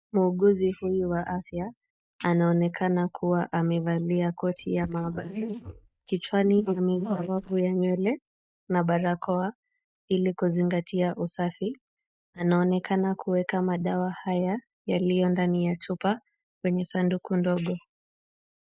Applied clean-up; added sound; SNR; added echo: neural mask model DeepFilterNet 3.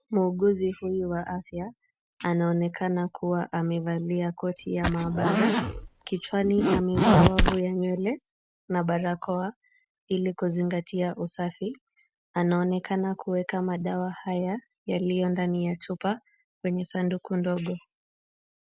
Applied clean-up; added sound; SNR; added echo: none; Zipper (clothing); -4 dB; none.